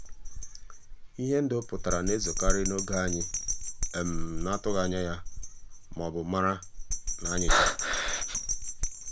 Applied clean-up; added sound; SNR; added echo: none; Bell + Breathing; -2 dB; none.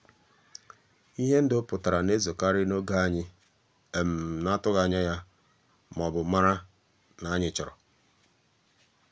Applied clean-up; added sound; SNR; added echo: none; none; none; none.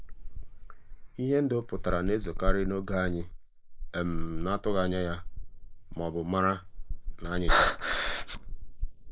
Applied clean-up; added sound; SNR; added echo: neural mask model Resemble Enhance denoiser.